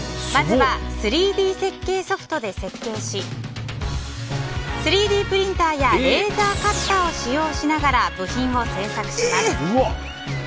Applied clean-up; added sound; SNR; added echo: none; Bass guitar; 12 dB; none.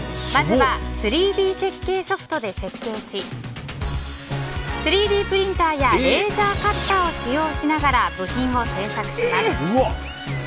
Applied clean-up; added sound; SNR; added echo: none; none; none; none.